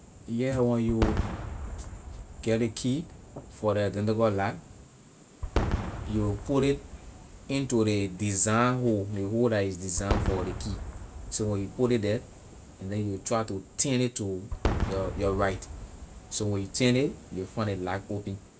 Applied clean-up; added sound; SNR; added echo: none; Fireworks; 7 dB; none.